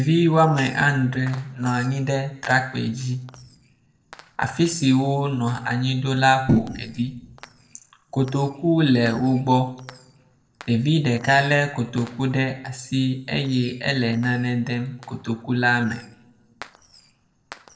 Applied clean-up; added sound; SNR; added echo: neural separator model SepFormer DNS4.